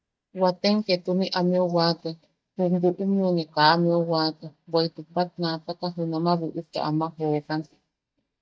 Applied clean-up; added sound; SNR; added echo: neural mask model DeepFilterNet 3.